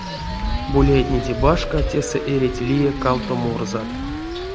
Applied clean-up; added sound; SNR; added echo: none; Siren + Wind; 3 dB; none.